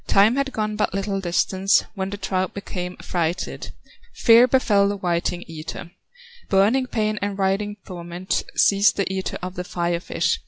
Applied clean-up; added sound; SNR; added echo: none; none; none; none.